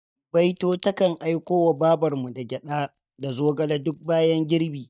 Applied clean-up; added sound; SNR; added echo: neural mask model DeepFilterNet 3.